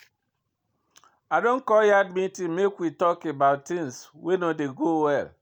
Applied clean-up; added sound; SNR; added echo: none; none; none; none.